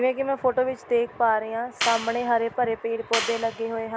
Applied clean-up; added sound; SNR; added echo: none; Clapping; 6 dB; none.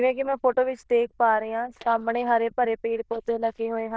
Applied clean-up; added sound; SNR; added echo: neural diffusion model UNIVERSE++.